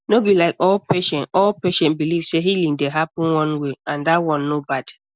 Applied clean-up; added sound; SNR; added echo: none; none; none; none.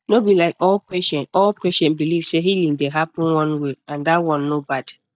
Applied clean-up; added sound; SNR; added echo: neural mask model DeepFilterNet 3.